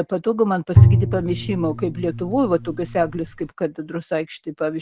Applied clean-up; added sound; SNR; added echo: none; Bowed string instrument; -3 dB; none.